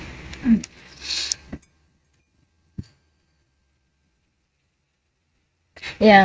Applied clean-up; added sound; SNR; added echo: neural mask model RNNoise.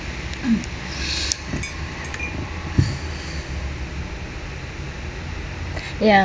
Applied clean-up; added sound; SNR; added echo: none; none; none; none.